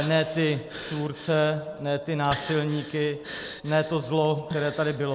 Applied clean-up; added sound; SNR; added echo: none; Breathing; 14 dB; none.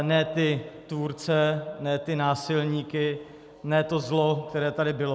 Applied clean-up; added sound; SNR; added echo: none; none; none; none.